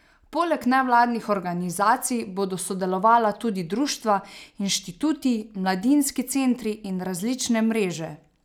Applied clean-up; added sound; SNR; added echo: none; none; none; none.